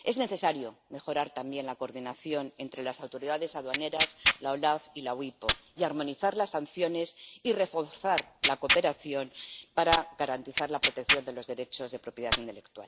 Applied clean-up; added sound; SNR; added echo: none; Tearing; 1 dB; none.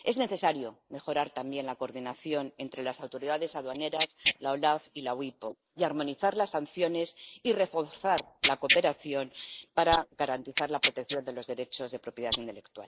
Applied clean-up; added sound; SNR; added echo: neural mask model Resemble Enhance denoiser.